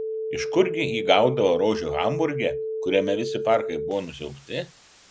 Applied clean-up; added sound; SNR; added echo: none; Telephone; 5 dB; none.